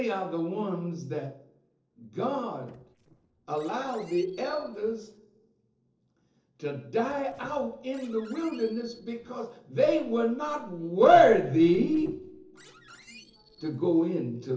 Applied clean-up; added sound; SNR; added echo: neural separator model SepFormer DNS4.